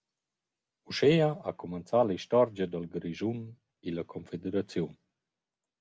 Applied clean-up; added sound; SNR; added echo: none; none; none; none.